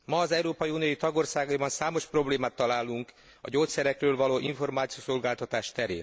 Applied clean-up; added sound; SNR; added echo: none; none; none; none.